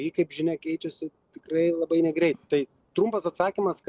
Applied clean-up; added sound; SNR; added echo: none; none; none; none.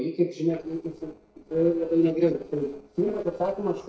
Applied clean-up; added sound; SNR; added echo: neural separator model SepFormer DNS4.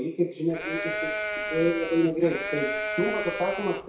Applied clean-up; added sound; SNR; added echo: none; Livestock, farm animals, working animals; 4 dB; reverberation time 0.6 s.